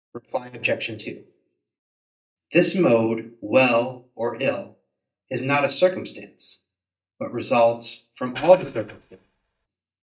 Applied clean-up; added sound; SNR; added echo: neural mask model DeepFilterNet 3.